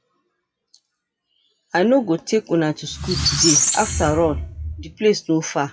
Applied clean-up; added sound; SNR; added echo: classical method WPE with log-MMSE.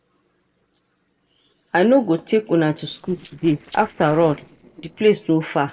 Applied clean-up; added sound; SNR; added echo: neural separator model SepFormer DNS4.